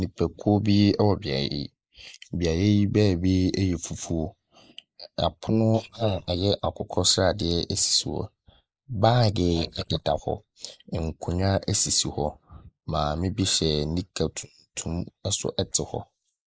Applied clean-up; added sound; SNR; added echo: neural mask model Resemble Enhance denoiser.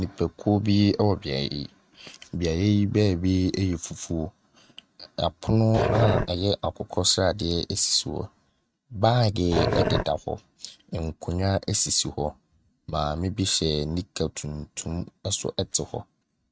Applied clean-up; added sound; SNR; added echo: neural mask model RNNoise.